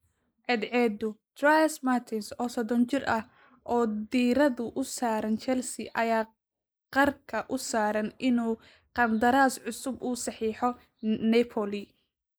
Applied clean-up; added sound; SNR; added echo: neural mask model Resemble Enhance denoiser.